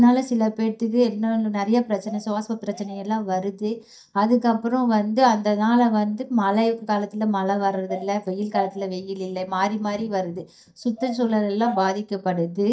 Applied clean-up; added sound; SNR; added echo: neural mask model DeepFilterNet 3.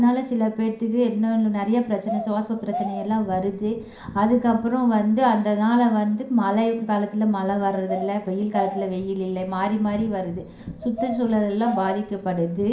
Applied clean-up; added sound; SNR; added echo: none; Bird vocalization, bird call, bird song; 12 dB; reverberation time 0.5 s.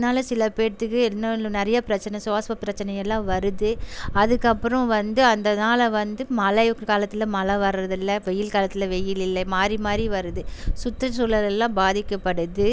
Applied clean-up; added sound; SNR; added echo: none; none; none; none.